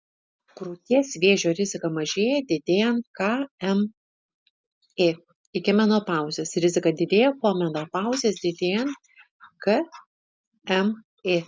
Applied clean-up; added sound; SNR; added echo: none; none; none; none.